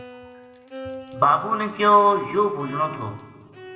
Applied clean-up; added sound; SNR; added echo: none; Bowed string instrument; 17 dB; reverberation time 1.8 s.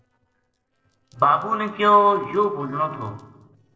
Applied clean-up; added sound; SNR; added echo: neural separator model SepFormer DNS4.